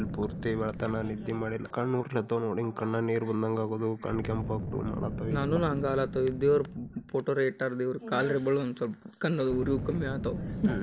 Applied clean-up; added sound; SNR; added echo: none; Boom; 10 dB; none.